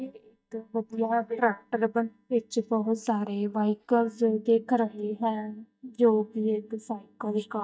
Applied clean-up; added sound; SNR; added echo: neural mask model DeepFilterNet 3.